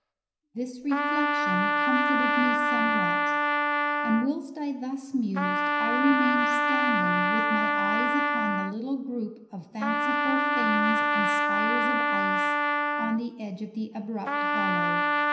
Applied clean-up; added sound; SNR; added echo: none; Trumpet; -5 dB; reverberation time 0.9 s.